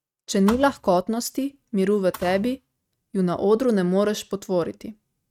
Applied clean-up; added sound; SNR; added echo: neural mask model RNNoise.